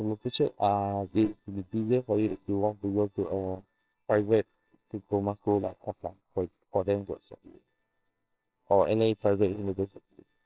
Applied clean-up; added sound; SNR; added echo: neural separator model SepFormer WHAMR!.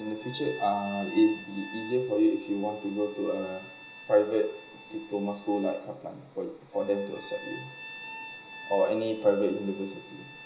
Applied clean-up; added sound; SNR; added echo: none; Bowed string instrument; 16 dB; reverberation time 0.5 s.